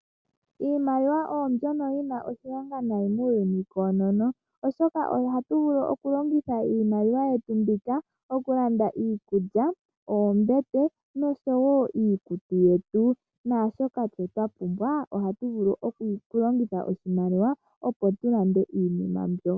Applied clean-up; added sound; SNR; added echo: none; none; none; none.